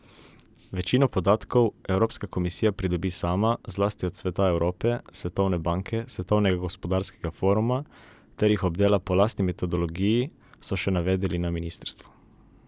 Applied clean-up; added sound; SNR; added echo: none; none; none; none.